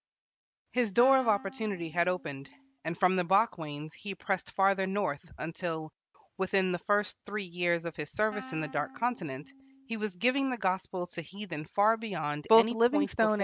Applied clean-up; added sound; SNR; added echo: neural mask model RNNoise.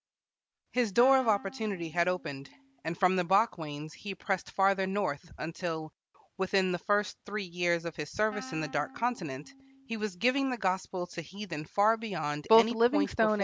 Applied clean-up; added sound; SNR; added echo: none; Wind instrument, woodwind instrument; 20 dB; none.